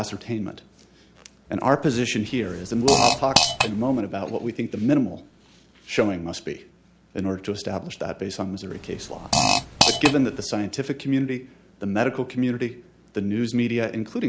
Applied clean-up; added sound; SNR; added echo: none; Fart; -2 dB; none.